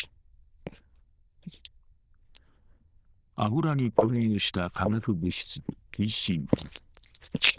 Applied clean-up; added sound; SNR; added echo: neural diffusion model UNIVERSE++.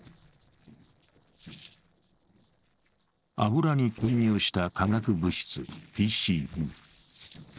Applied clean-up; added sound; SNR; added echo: neural separator model SepFormer DNS4.